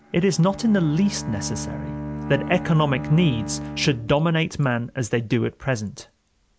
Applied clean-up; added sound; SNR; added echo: none; Bowed string instrument; 11 dB; none.